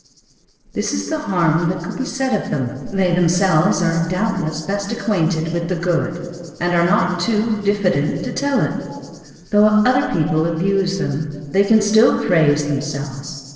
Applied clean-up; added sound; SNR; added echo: neural separator model SepFormer DNS4.